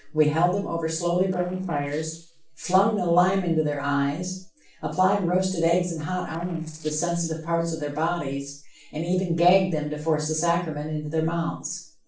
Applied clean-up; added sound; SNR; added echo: neural separator model SepFormer DNS4.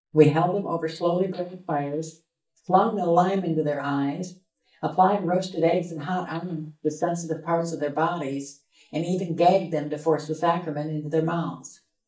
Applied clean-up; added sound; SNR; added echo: neural mask model DeepFilterNet 3.